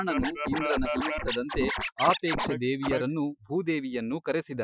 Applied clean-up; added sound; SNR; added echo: classical method Wiener filter.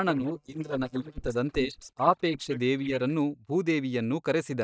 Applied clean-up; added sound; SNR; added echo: neural mask model DeepFilterNet 3.